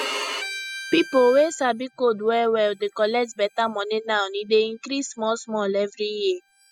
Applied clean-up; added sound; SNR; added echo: classical method spectral subtraction.